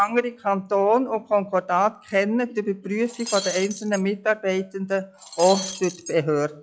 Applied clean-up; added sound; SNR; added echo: classical method log-MMSE.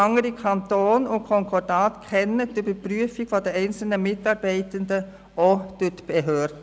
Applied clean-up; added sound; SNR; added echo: none; none; none; none.